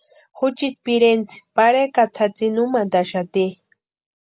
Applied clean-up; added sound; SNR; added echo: none; none; none; none.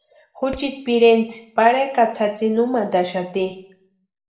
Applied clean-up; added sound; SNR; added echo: neural separator model SepFormer DNS4.